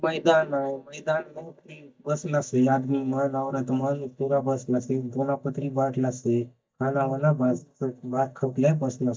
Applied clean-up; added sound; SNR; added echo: neural mask model DeepFilterNet 3.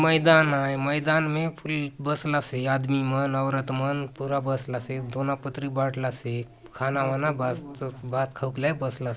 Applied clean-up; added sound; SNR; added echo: none; none; none; none.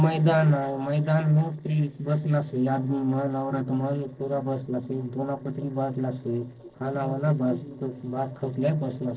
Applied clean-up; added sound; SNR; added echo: neural separator model SepFormer DNS4.